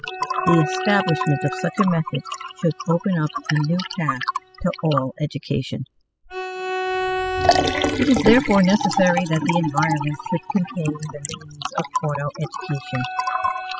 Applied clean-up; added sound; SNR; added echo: classical method spectral subtraction.